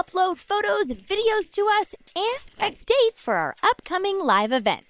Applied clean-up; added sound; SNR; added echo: neural separator model SepFormer WHAM!.